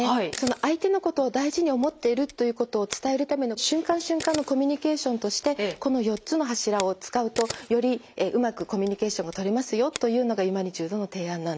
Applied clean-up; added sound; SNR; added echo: none; Camera; 17 dB; none.